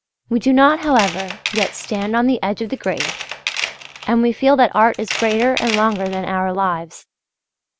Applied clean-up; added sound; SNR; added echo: none; Tools; 10 dB; none.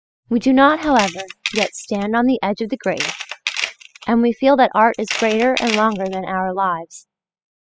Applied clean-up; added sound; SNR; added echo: classical method spectral subtraction.